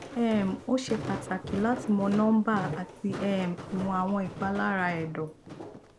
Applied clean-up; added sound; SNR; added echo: none; Walk, footsteps; 10 dB; none.